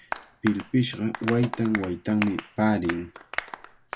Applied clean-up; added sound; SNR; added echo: none; Applause; 10 dB; none.